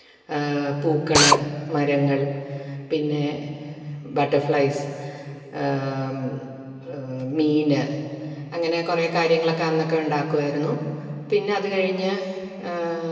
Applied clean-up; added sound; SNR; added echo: none; Drill; -4 dB; reverberation time 2.6 s.